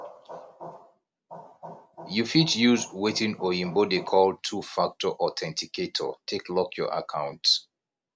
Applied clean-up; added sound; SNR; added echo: none; none; none; none.